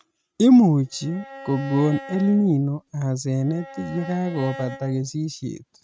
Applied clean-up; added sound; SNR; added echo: neural mask model RNNoise.